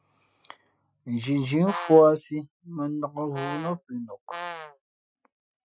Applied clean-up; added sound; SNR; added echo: classical method Wiener filter.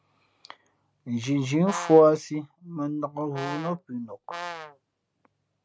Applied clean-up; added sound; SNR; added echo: none; Brass instrument; 13 dB; none.